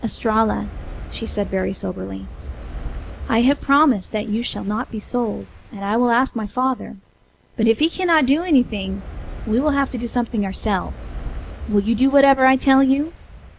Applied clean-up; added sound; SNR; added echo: none; Fire; 14 dB; none.